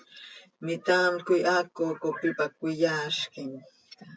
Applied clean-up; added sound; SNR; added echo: none; none; none; none.